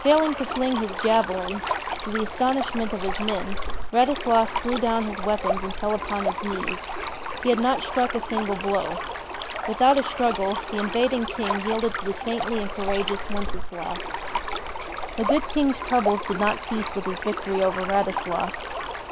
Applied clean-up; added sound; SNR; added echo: none; Stream; 3 dB; none.